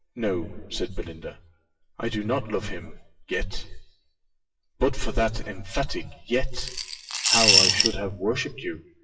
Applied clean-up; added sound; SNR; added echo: classical method WPE with log-MMSE.